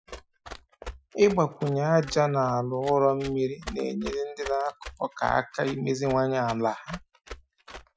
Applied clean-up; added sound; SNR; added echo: classical method Wiener filter.